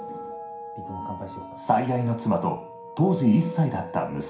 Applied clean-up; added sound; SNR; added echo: none; none; none; reverberation time 0.5 s.